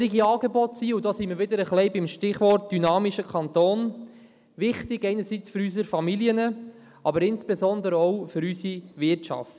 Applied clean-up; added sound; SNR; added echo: none; none; none; none.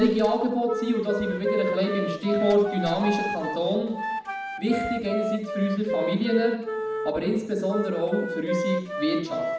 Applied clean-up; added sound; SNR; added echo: none; Wind instrument, woodwind instrument; 5 dB; reverberation time 0.8 s.